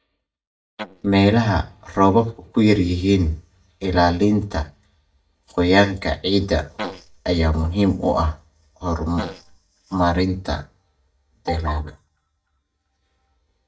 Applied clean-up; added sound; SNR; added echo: neural mask model DeepFilterNet 3.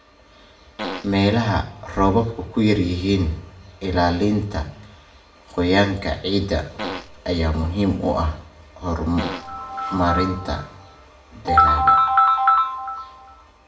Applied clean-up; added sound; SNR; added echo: none; Fart; 9 dB; reverberation time 0.5 s.